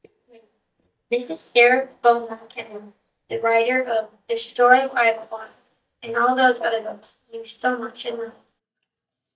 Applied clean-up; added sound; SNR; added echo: neural mask model DeepFilterNet 3.